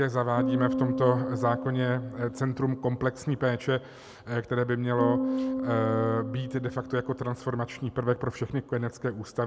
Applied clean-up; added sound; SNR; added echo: none; Bass guitar; 6 dB; none.